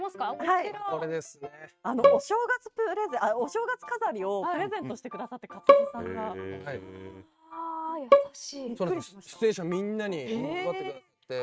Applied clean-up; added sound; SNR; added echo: neural mask model RNNoise.